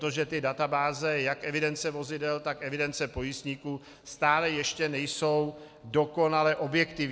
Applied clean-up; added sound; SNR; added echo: none; none; none; none.